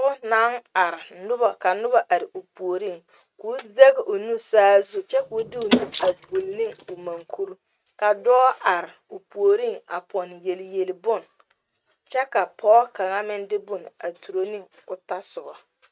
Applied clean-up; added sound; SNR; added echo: neural mask model RNNoise.